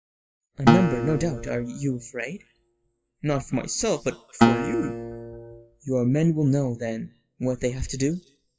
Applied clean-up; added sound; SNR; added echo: classical method WPE with log-MMSE.